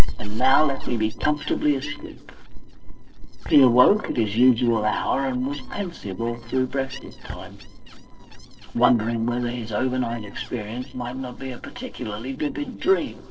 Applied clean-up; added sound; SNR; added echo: neural separator model SepFormer DNS4.